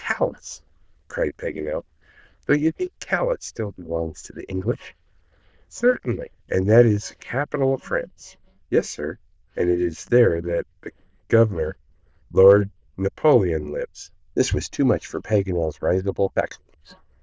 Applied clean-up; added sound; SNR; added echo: neural diffusion model UNIVERSE++.